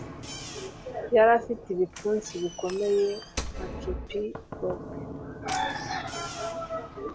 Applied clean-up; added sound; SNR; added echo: none; Knock / Slam; 10 dB; none.